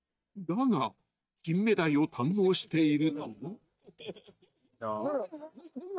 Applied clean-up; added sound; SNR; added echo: neural mask model DeepFilterNet 3.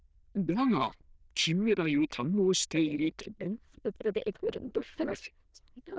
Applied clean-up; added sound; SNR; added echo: neural diffusion model UNIVERSE++.